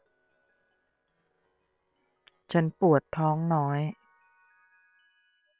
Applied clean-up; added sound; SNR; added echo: neural separator model SepFormer WHAM!.